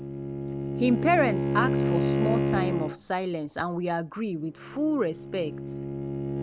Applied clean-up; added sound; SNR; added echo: none; Bowed string instrument; 0 dB; none.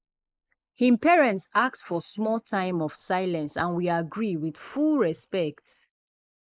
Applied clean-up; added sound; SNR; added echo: neural mask model Resemble Enhance denoiser.